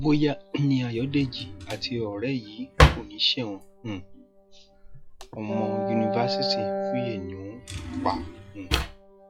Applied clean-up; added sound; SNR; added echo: classical method log-MMSE.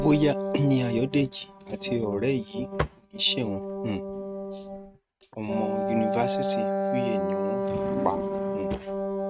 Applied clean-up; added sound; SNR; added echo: neural mask model RNNoise.